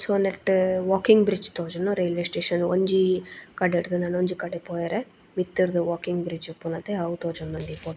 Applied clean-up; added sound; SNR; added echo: none; none; none; none.